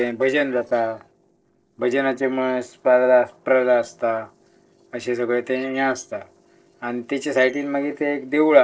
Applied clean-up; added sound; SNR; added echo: neural separator model SepFormer DNS4.